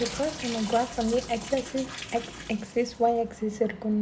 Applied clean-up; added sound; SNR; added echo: none; Drip / Sink (filling or washing); 12 dB; none.